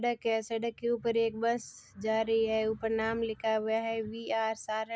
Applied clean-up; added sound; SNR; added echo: none; none; none; none.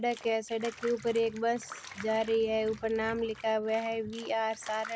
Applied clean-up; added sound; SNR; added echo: none; Bathtub (filling or washing); 18 dB; none.